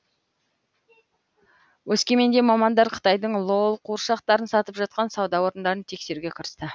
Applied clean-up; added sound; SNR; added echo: none; none; none; none.